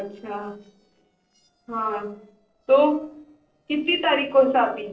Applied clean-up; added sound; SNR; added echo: neural separator model SepFormer DNS4.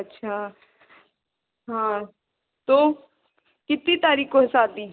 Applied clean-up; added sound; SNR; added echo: none; none; none; none.